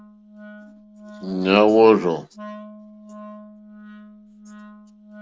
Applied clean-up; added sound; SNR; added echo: none; Wind instrument, woodwind instrument; 19 dB; none.